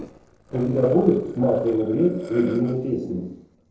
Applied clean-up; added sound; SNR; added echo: neural separator model SepFormer DNS4.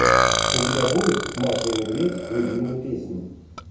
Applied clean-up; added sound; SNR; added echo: none; Burping, eructation; 0 dB; reverberation time 0.6 s.